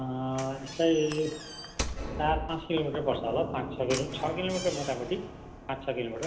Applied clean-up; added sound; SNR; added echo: none; Knock / Slam; 7 dB; reverberation time 0.8 s.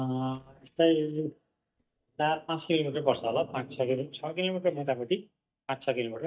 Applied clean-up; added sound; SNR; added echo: neural mask model DeepFilterNet 3.